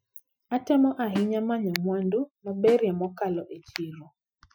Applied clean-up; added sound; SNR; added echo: classical method Wiener filter.